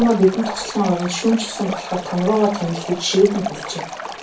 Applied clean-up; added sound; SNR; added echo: none; Stream; 11 dB; reverberation time 0.2 s.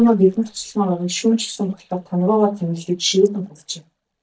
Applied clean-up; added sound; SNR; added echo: neural mask model DeepFilterNet 3.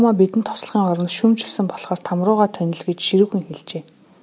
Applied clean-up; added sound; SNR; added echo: none; none; none; none.